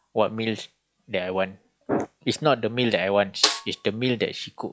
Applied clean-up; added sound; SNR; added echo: classical method log-MMSE.